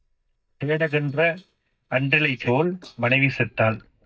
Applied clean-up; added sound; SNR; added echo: neural mask model DeepFilterNet 3.